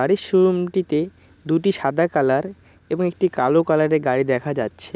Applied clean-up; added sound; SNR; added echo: none; none; none; none.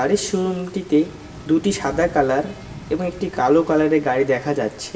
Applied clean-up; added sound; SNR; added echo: none; Rain; 19 dB; reverberation time 0.7 s.